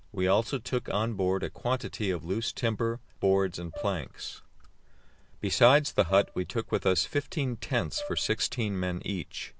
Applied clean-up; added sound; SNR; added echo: none; Brass instrument; 17 dB; none.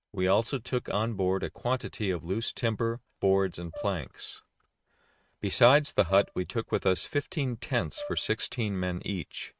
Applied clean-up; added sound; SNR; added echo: neural mask model RNNoise.